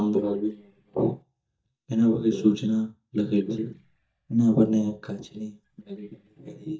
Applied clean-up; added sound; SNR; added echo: neural mask model DeepFilterNet 3.